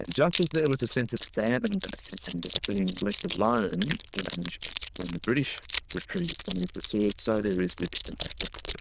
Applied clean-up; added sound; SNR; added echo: neural diffusion model UNIVERSE++.